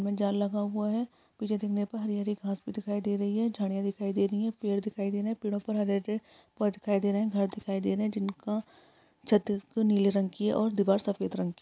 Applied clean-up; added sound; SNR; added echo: none; none; none; none.